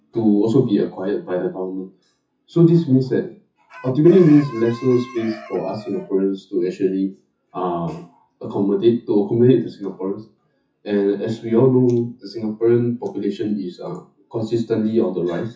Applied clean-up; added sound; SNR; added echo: classical method WPE with log-MMSE.